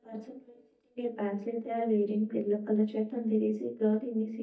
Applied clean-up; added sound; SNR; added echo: neural mask model DeepFilterNet 3.